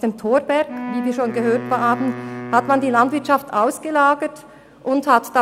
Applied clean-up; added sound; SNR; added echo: none; Wind instrument, woodwind instrument; 11 dB; none.